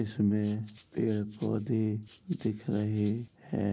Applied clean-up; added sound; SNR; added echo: none; Rattle (instrument); 16 dB; none.